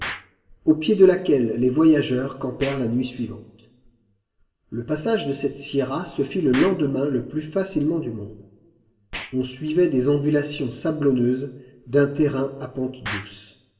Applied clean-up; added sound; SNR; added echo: none; Explosion; 18 dB; reverberation time 1.1 s.